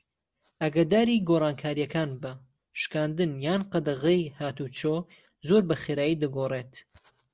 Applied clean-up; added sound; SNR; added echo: none; none; none; none.